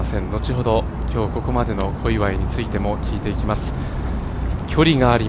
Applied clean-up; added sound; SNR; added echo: none; none; none; none.